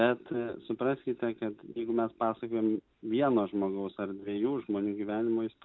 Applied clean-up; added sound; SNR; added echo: none; none; none; none.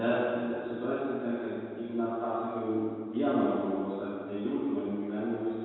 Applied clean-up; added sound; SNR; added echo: none; none; none; reverberation time 1.9 s.